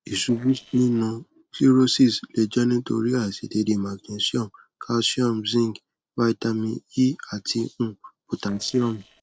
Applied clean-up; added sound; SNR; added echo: neural separator model SepFormer DNS4.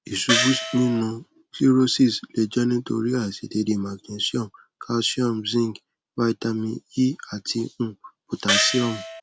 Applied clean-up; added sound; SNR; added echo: none; Gong; 0 dB; none.